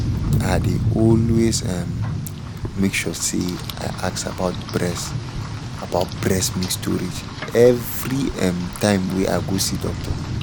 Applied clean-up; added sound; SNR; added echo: none; Rain; 3 dB; none.